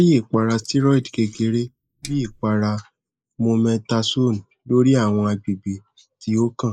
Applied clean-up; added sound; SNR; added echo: neural mask model Resemble Enhance denoiser.